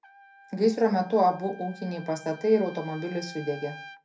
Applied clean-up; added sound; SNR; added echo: none; Trumpet; 19 dB; reverberation time 0.3 s.